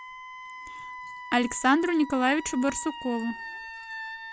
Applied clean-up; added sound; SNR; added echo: none; Wind instrument, woodwind instrument; 12 dB; none.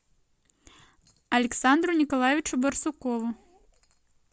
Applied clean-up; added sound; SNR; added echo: none; none; none; none.